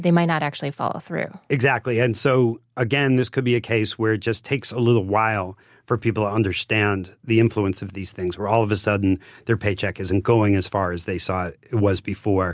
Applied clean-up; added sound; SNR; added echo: none; none; none; none.